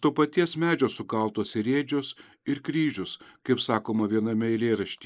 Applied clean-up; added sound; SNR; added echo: neural mask model Resemble Enhance denoiser.